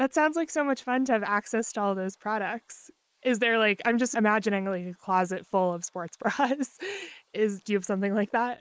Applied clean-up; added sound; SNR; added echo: neural mask model Resemble Enhance denoiser.